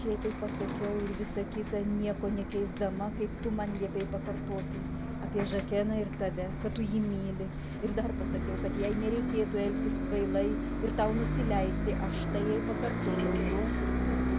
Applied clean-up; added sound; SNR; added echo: none; Bus; -1 dB; none.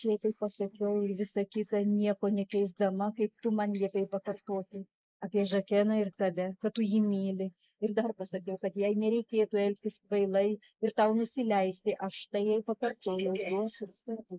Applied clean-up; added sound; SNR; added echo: neural mask model Resemble Enhance denoiser.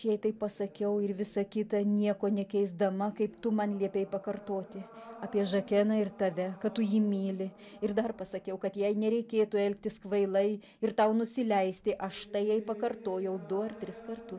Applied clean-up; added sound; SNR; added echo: none; none; none; none.